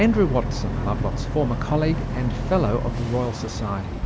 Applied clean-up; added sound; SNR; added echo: none; Boat, Water vehicle; 2 dB; none.